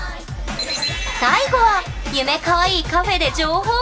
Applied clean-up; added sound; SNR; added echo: none; none; none; reverberation time 1.1 s.